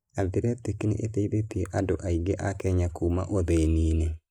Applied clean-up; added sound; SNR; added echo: neural mask model Resemble Enhance denoiser.